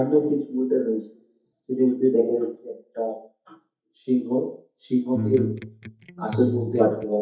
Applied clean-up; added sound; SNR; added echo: neural mask model DeepFilterNet 3.